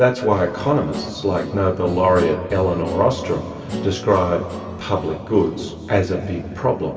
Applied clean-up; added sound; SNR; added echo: none; Guitar; 14 dB; reverberation time 2.4 s.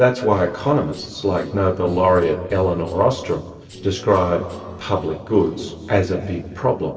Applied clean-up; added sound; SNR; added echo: neural separator model SepFormer DNS4.